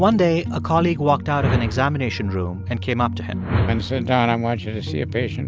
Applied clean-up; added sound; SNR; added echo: none; Whoosh, swoosh, swish; 7 dB; none.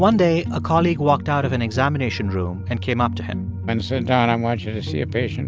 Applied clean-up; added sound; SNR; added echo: none; none; none; none.